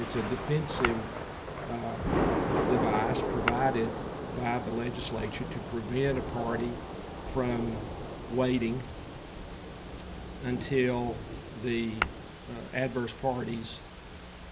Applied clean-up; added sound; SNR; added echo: none; Tap / Glass + Thunder / Rain; 2 dB; none.